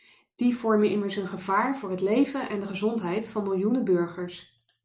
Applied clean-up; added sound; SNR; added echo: none; none; none; none.